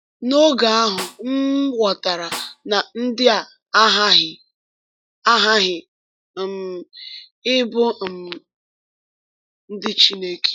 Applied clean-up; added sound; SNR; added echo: classical method log-MMSE.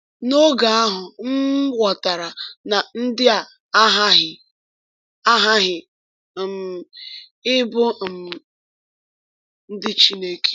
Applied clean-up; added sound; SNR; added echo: none; none; none; none.